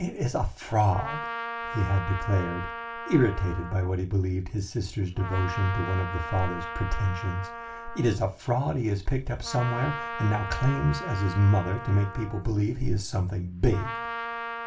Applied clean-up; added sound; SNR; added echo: none; Trumpet; 10 dB; reverberation time 0.2 s.